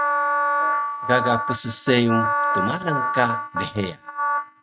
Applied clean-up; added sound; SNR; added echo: neural mask model RNNoise.